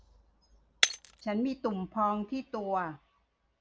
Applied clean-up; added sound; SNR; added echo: none; Shatter; 3 dB; none.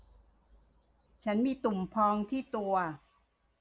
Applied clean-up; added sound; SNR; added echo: none; none; none; none.